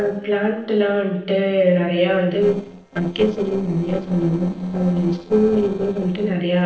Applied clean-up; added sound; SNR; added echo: neural separator model SepFormer DNS4.